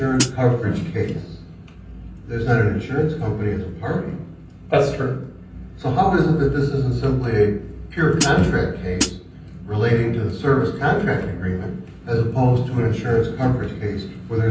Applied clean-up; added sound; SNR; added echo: none; Hi-hat; 3 dB; reverberation time 0.6 s.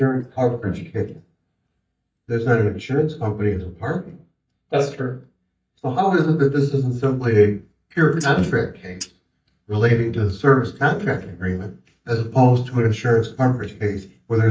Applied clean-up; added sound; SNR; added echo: neural mask model DeepFilterNet 3.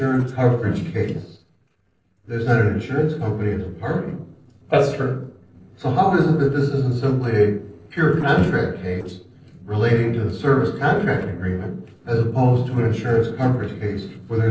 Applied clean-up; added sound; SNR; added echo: neural separator model SepFormer DNS4.